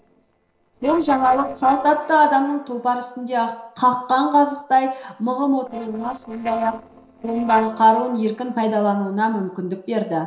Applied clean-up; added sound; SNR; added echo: neural separator model SepFormer DNS4.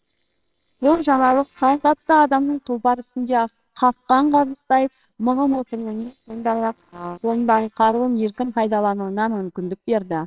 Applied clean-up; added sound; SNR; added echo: neural separator model SepFormer WHAMR!.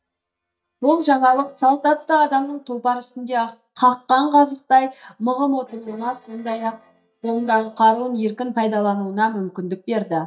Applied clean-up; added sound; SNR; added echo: neural mask model DeepFilterNet 3.